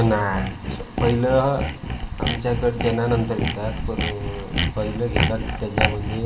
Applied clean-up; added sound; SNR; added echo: none; Sawing; 3 dB; reverberation time 0.4 s.